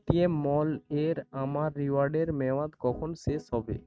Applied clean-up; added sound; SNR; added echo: neural mask model RNNoise.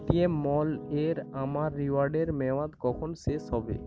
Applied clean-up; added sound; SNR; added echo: none; Piano; 15 dB; none.